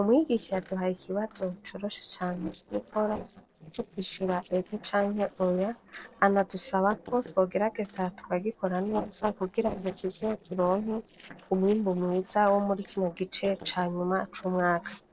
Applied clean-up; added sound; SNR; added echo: neural separator model SepFormer DNS4.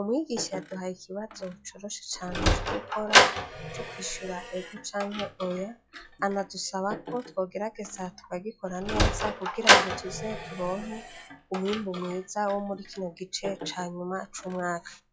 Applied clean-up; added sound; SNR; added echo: classical method log-MMSE.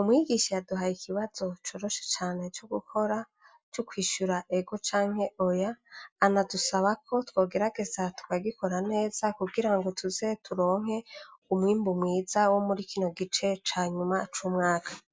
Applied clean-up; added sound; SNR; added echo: none; none; none; none.